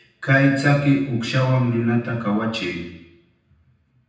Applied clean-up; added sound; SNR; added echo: none; none; none; reverberation time 0.9 s.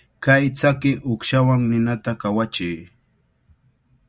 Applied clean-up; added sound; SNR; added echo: none; none; none; none.